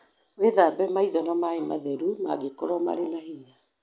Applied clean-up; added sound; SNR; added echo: none; none; none; none.